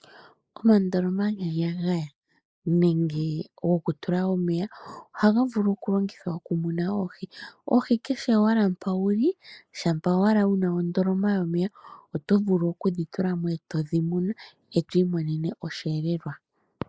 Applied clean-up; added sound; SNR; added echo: neural mask model Resemble Enhance denoiser.